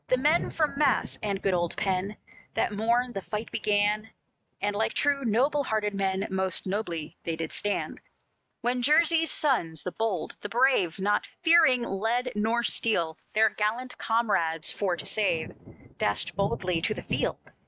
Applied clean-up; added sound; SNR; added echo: neural mask model RNNoise.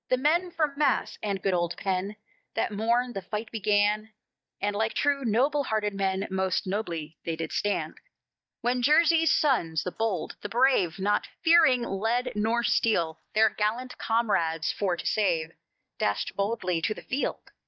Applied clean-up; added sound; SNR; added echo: neural mask model DeepFilterNet 3.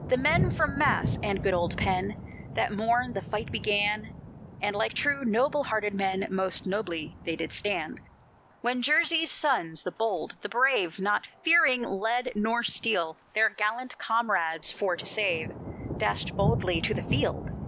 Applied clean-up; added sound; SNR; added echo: none; Thunder; 8 dB; none.